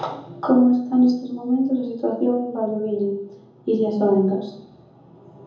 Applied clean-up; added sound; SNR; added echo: none; none; none; reverberation time 0.7 s.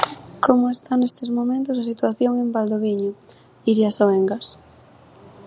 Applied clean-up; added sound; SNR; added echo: none; none; none; none.